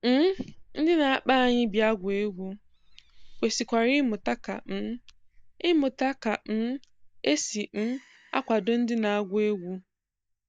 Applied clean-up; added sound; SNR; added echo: neural mask model DeepFilterNet 3.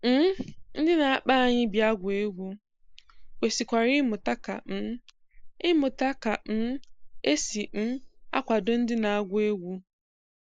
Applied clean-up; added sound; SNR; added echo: neural mask model Resemble Enhance denoiser.